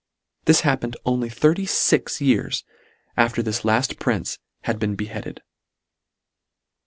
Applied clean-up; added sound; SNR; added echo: none; none; none; none.